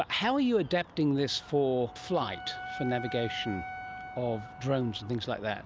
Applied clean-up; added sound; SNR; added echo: none; Wind instrument, woodwind instrument; 13 dB; none.